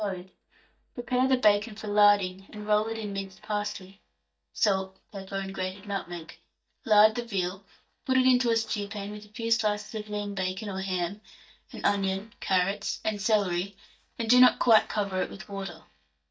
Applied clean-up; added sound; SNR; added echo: neural mask model DeepFilterNet 3.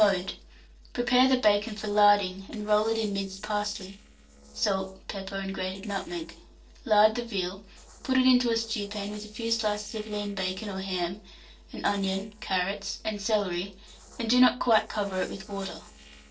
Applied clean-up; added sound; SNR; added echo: neural separator model SepFormer DNS4.